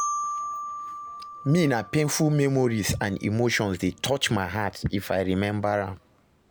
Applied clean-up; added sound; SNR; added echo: none; Marimba, xylophone; 12 dB; none.